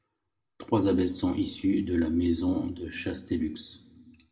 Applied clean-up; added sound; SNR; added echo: none; none; none; reverberation time 1.7 s.